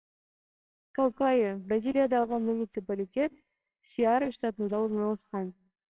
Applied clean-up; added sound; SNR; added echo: neural separator model SepFormer WHAMR!.